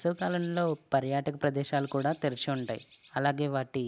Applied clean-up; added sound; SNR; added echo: none; Bird; 18 dB; none.